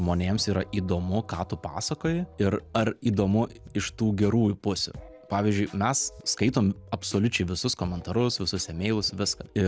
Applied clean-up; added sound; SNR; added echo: none; none; none; none.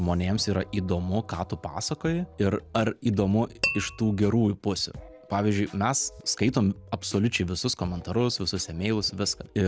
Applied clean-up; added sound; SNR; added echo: none; Tap / Glass; 8 dB; none.